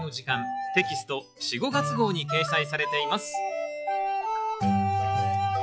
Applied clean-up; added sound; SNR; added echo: classical method log-MMSE.